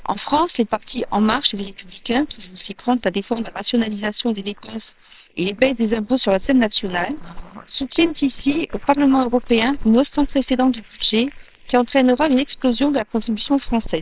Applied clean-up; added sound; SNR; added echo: neural separator model SepFormer WHAMR!.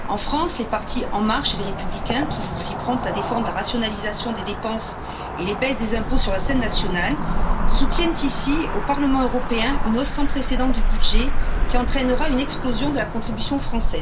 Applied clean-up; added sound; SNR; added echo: none; Cricket / Motor vehicle (road); -4 dB; reverberation time 0.2 s.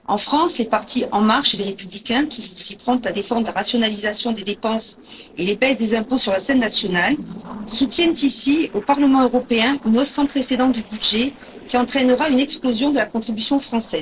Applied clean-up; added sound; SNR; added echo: neural separator model SepFormer DNS4.